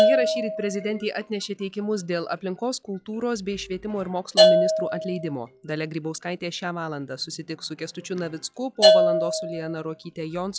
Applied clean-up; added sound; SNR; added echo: classical method log-MMSE.